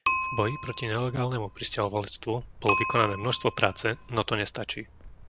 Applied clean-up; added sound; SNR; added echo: none; Bicycle; -2 dB; none.